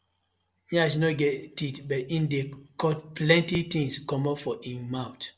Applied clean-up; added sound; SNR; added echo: none; none; none; none.